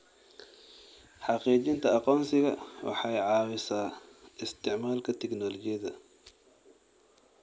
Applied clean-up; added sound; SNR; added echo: none; none; none; none.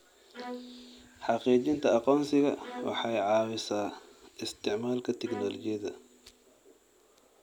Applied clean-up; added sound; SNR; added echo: none; Bowed string instrument; 17 dB; none.